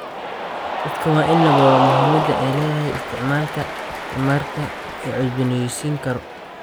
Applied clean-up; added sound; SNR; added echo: none; Cheering; 2 dB; none.